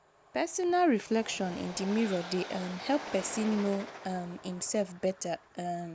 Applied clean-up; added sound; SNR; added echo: none; Train; 14 dB; none.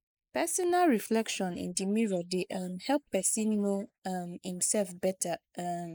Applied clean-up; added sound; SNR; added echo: neural mask model Resemble Enhance denoiser.